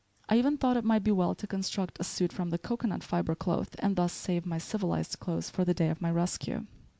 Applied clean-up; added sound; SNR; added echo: none; none; none; none.